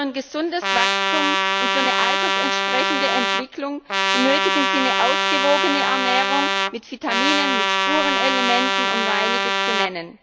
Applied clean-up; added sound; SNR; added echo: none; Trumpet; -4 dB; none.